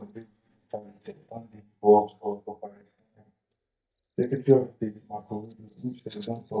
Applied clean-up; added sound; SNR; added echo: neural mask model DeepFilterNet 3.